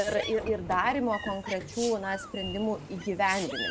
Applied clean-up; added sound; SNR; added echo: none; Sneeze + Sliding door / Train; 9 dB; none.